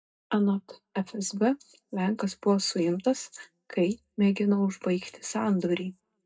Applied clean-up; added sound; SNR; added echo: none; none; none; reverberation time 0.2 s.